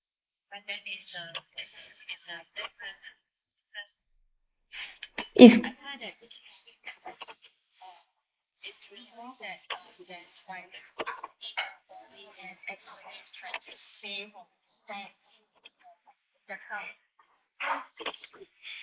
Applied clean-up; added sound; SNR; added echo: neural mask model Resemble Enhance denoiser.